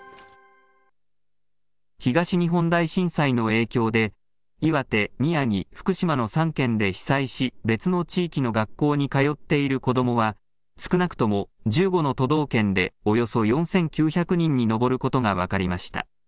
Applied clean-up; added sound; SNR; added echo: none; none; none; none.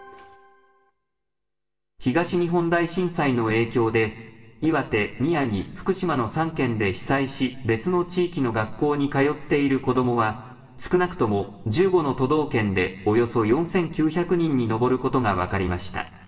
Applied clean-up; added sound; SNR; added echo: none; none; none; reverberation time 1.6 s.